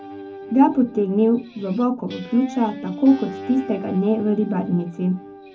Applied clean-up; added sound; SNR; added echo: none; Guitar; 15 dB; reverberation time 0.3 s.